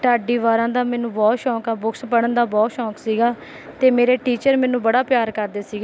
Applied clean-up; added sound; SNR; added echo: none; none; none; none.